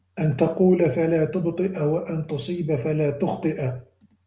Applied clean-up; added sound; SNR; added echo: none; none; none; none.